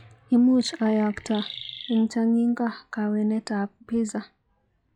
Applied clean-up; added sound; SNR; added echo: classical method log-MMSE.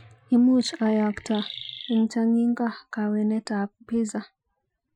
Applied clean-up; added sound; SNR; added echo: classical method Wiener filter.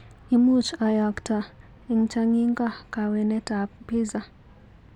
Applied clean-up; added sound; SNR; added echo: none; none; none; none.